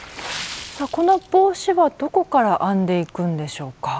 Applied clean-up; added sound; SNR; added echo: none; Water / Splash, splatter; 18 dB; none.